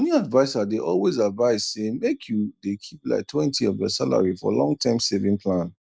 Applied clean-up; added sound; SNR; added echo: none; none; none; none.